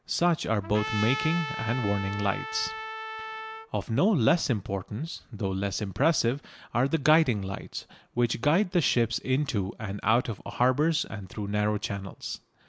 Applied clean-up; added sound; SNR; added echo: none; Trumpet; 8 dB; none.